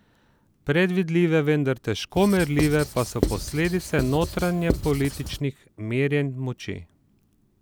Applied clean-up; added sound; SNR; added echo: none; Writing; 6 dB; none.